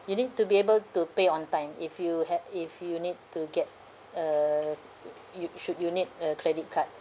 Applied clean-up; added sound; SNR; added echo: none; none; none; none.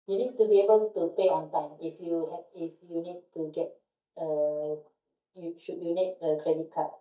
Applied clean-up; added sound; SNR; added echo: neural mask model DeepFilterNet 3.